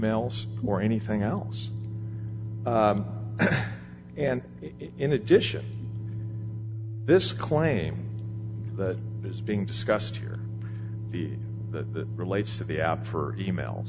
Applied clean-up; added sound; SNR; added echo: none; Organ; 5 dB; none.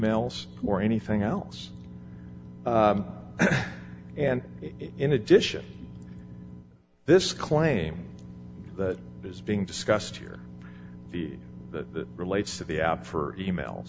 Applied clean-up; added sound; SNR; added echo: none; none; none; none.